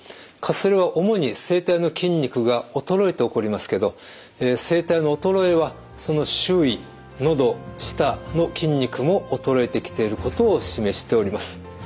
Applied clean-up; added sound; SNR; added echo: none; none; none; none.